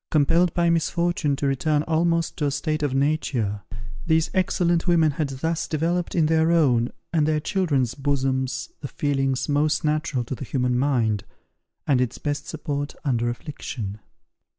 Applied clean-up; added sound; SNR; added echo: none; none; none; none.